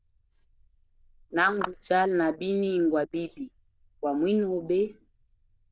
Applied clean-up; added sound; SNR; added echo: neural diffusion model UNIVERSE++.